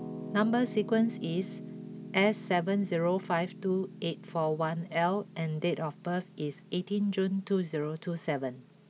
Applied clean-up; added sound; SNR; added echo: none; Piano; 14 dB; none.